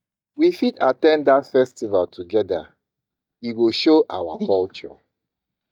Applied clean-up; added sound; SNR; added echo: neural mask model DeepFilterNet 3.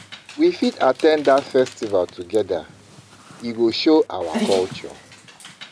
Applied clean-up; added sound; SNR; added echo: none; Dog; 14 dB; none.